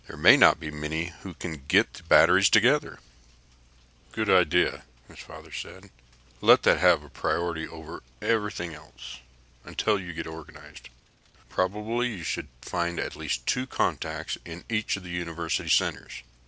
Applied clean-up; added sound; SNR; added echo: none; none; none; none.